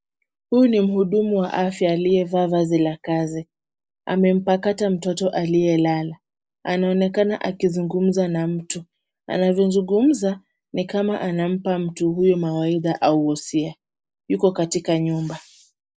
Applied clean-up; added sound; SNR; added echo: neural mask model Resemble Enhance denoiser.